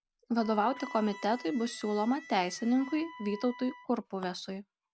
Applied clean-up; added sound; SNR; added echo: none; Electric guitar + Wind instrument, woodwind instrument; 17 dB; none.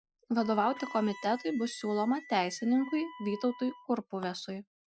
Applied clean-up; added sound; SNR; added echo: classical method Wiener filter.